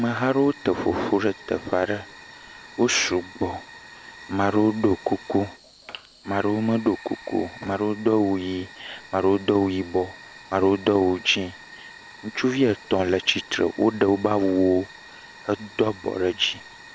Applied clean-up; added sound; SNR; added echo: none; Fire; 20 dB; none.